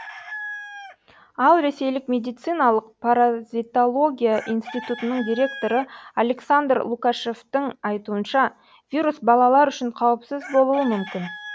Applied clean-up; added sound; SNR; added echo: none; Chicken, rooster; 19 dB; none.